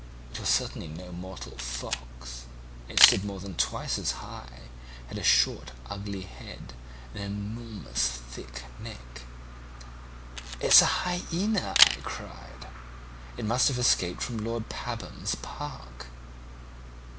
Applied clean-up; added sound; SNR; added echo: none; Camera; 0 dB; none.